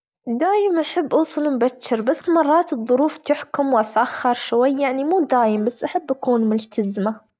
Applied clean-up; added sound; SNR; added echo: neural mask model DeepFilterNet 3.